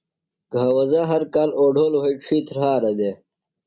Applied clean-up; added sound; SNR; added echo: none; none; none; none.